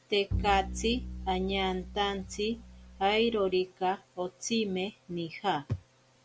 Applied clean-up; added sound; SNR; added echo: none; Bowed string instrument; 8 dB; none.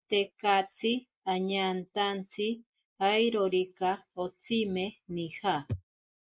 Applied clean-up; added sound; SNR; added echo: neural mask model Resemble Enhance denoiser.